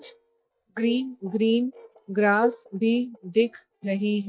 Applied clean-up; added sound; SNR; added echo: neural mask model DeepFilterNet 3.